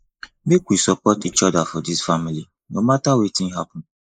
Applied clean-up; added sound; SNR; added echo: neural mask model Resemble Enhance denoiser.